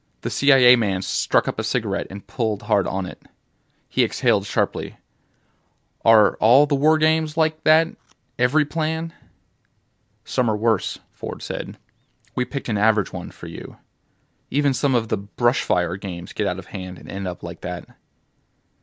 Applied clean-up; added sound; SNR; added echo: none; none; none; none.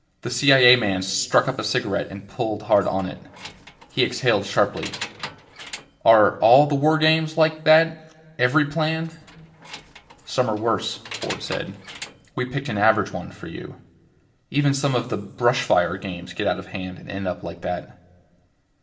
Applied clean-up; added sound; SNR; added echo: none; Keys jangling; 16 dB; reverberation time 1.3 s.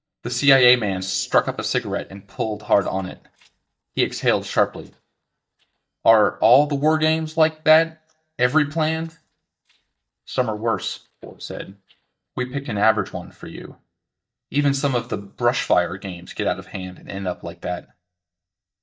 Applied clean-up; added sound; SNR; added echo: neural mask model DeepFilterNet 3.